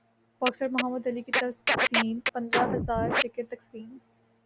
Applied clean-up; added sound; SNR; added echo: none; Scratching (performance technique); -2 dB; none.